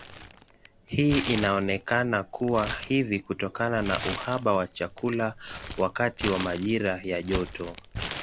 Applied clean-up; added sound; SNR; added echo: none; Crumpling, crinkling; 10 dB; none.